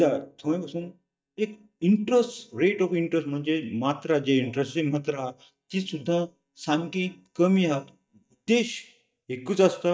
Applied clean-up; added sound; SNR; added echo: neural mask model DeepFilterNet 3.